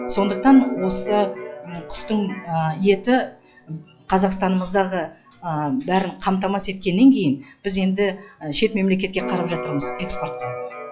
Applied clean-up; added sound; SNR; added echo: classical method log-MMSE.